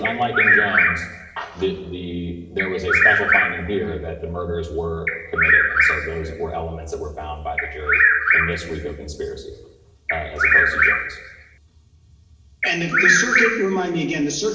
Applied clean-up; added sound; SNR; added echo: none; Bird vocalization, bird call, bird song; -5 dB; reverberation time 1.1 s.